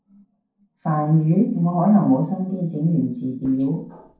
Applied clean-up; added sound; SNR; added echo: neural separator model SepFormer DNS4.